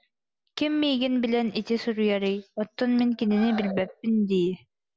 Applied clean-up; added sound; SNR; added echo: none; none; none; none.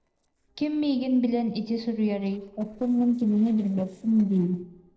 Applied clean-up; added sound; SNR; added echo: neural separator model SepFormer DNS4.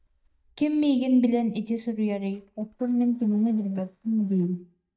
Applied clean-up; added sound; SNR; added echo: neural mask model DeepFilterNet 3.